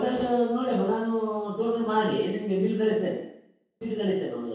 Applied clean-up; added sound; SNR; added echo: none; none; none; reverberation time 0.6 s.